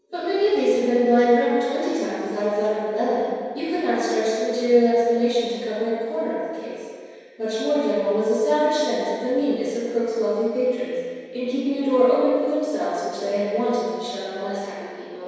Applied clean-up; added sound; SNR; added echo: none; none; none; reverberation time 1.9 s.